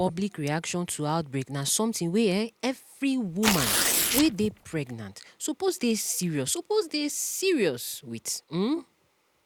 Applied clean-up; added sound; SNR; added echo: none; Tearing; 0 dB; none.